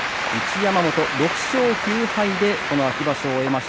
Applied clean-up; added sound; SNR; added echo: none; none; none; none.